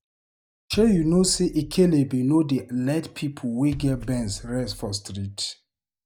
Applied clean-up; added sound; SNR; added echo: neural mask model DeepFilterNet 3.